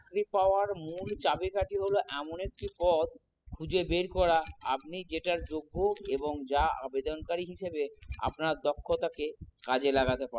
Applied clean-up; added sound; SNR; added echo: classical method spectral subtraction.